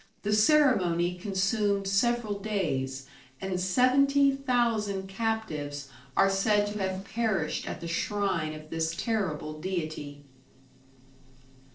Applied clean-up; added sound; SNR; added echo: neural separator model SepFormer DNS4.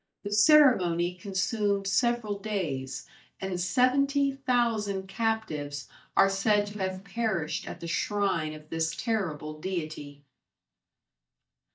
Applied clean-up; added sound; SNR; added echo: neural mask model DeepFilterNet 3.